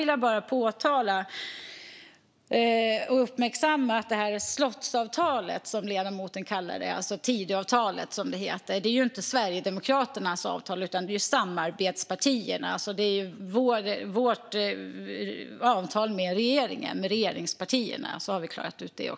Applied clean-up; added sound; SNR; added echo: none; none; none; none.